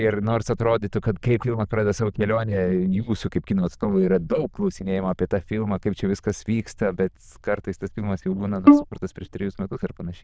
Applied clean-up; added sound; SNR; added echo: neural diffusion model UNIVERSE++.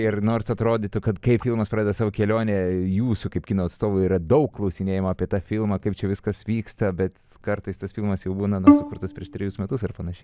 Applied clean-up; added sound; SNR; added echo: none; Bowed string instrument; -3 dB; none.